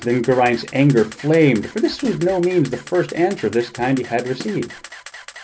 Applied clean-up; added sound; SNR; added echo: none; Snare drum + Camera; 18 dB; none.